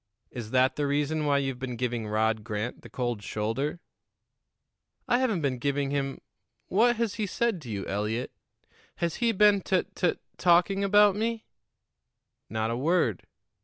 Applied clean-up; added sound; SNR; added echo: none; none; none; none.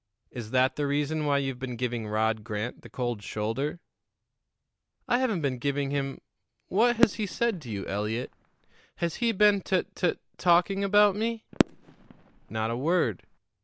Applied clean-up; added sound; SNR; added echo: none; Fireworks; 5 dB; none.